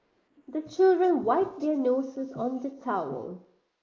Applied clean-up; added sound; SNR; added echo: neural mask model Resemble Enhance denoiser.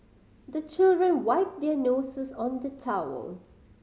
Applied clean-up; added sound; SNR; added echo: none; none; none; none.